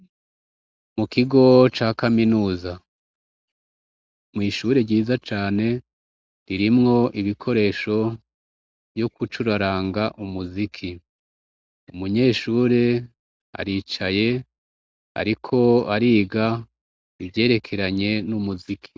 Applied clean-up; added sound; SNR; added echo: none; none; none; none.